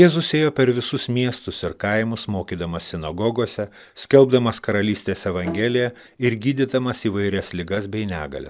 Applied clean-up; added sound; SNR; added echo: none; Bowed string instrument; 15 dB; none.